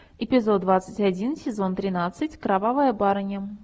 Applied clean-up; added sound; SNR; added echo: none; none; none; none.